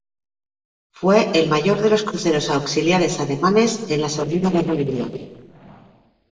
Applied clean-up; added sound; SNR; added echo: neural separator model SepFormer DNS4.